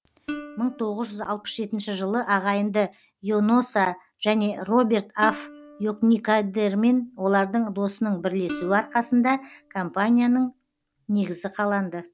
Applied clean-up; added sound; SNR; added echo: none; Plucked string instrument; 17 dB; none.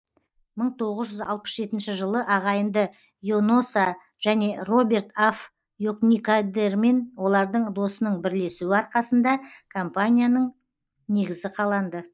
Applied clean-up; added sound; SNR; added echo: neural mask model Resemble Enhance denoiser.